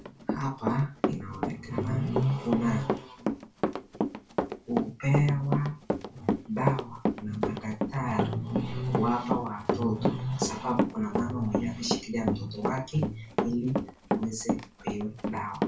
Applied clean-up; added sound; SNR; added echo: none; Run; 1 dB; reverberation time 0.2 s.